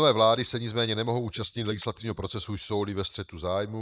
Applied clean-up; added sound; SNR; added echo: neural mask model Resemble Enhance denoiser.